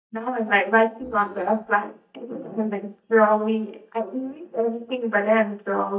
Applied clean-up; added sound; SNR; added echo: neural mask model DeepFilterNet 3.